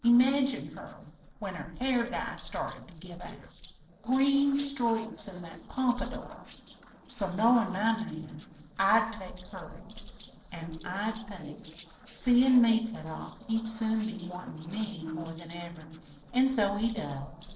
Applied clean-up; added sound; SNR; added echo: neural separator model SepFormer DNS4.